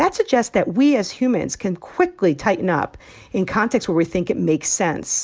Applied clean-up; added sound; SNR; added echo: none; none; none; none.